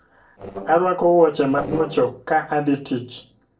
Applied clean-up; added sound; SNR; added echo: neural separator model SepFormer DNS4.